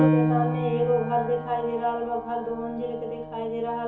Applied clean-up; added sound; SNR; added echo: none; Piano; 1 dB; reverberation time 0.7 s.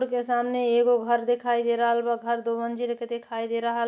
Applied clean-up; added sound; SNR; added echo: none; none; none; none.